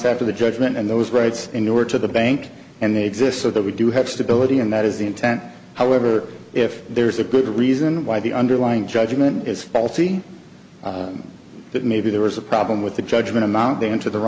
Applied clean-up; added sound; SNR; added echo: none; none; none; none.